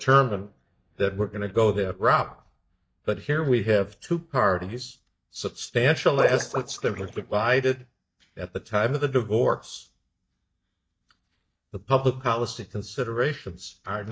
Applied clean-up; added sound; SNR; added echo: neural mask model DeepFilterNet 3.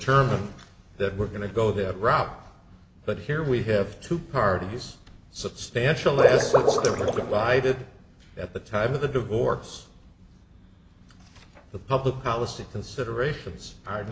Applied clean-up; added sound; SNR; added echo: none; Water / Liquid; -4 dB; none.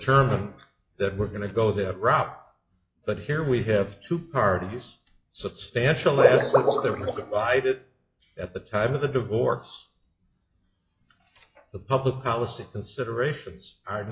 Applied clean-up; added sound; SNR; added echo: classical method log-MMSE.